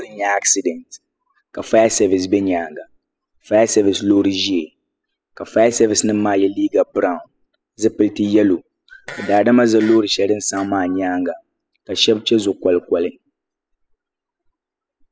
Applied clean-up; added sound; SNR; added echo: classical method spectral subtraction.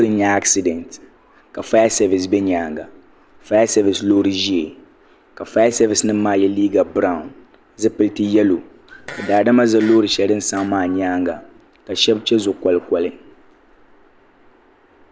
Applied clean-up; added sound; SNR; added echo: none; Fart; 19 dB; none.